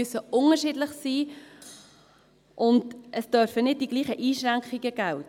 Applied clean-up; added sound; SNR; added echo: none; none; none; none.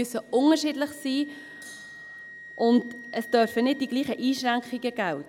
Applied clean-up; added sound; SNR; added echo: none; Wind instrument, woodwind instrument; 19 dB; none.